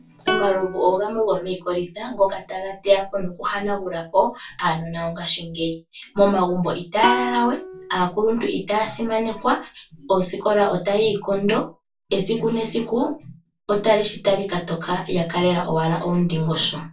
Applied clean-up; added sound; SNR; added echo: none; Plucked string instrument; 9 dB; reverberation time 0.2 s.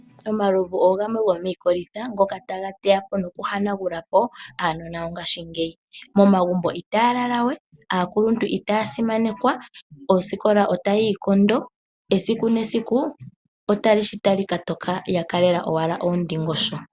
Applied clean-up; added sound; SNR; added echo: none; none; none; none.